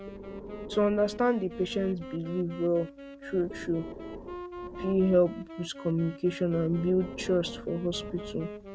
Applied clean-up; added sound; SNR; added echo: none; Wind instrument, woodwind instrument + Breathing; 12 dB; none.